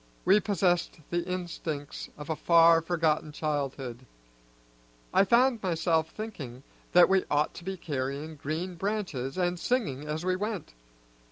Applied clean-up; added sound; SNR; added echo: none; none; none; none.